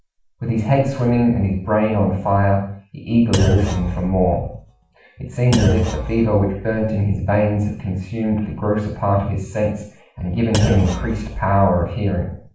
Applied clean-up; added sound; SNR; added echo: none; Thump, thud; 5 dB; reverberation time 0.5 s.